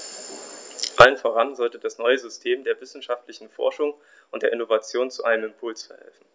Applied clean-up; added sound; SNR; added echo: none; none; none; none.